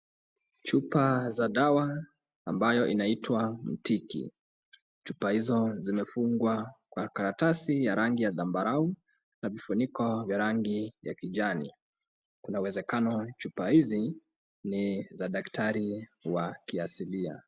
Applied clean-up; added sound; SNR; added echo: none; none; none; none.